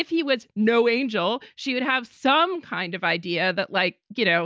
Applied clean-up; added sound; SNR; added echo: none; none; none; none.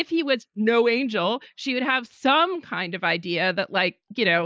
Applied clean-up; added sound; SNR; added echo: neural mask model Resemble Enhance denoiser.